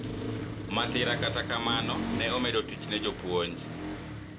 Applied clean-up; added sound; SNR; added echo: none; Accelerating, revving, vroom; 3 dB; none.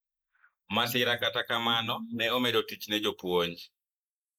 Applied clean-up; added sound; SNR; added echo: neural mask model Resemble Enhance denoiser.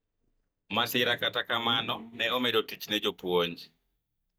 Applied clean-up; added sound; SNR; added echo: neural mask model DeepFilterNet 3.